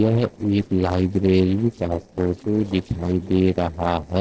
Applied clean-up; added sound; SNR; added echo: neural separator model SepFormer DNS4.